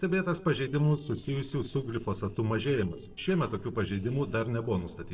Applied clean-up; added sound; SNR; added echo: neural separator model SepFormer DNS4.